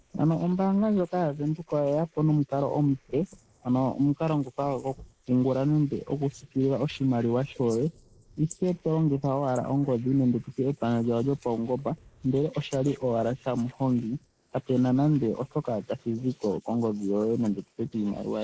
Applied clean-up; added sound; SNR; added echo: neural mask model Resemble Enhance denoiser.